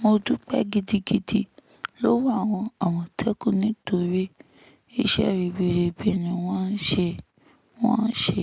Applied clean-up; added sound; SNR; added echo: none; none; none; none.